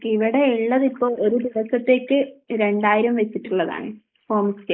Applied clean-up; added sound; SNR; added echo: neural mask model Resemble Enhance denoiser.